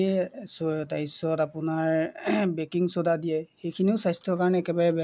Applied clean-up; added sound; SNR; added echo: none; none; none; none.